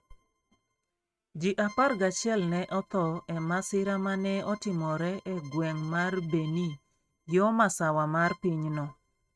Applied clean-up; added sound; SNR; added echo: neural mask model RNNoise.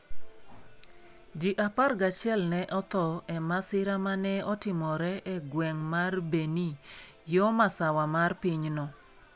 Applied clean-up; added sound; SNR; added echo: none; none; none; none.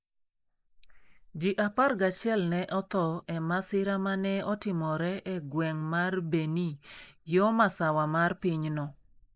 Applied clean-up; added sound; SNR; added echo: neural mask model Resemble Enhance denoiser.